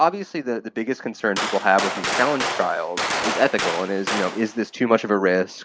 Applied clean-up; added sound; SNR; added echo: none; Gunshot, gunfire; 4 dB; none.